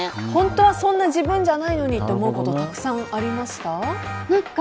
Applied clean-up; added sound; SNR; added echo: none; none; none; none.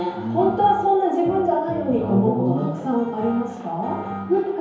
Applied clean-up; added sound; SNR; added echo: none; none; none; reverberation time 1.0 s.